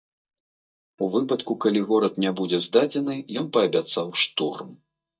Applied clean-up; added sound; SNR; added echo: neural mask model DeepFilterNet 3.